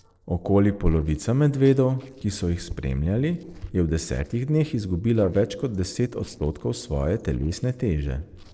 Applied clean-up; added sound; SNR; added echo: neural separator model SepFormer DNS4.